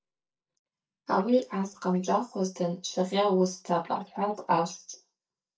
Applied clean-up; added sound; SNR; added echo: neural mask model DeepFilterNet 3.